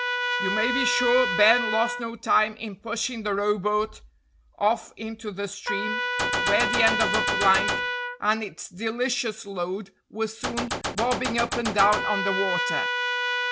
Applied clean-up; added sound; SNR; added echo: none; Gunshot, gunfire + Trumpet; 2 dB; none.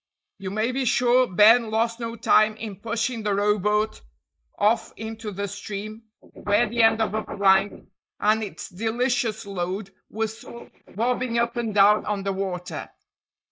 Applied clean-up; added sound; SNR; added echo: neural mask model Resemble Enhance denoiser.